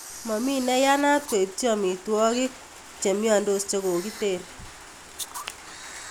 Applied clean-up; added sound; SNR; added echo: none; Camera; 17 dB; none.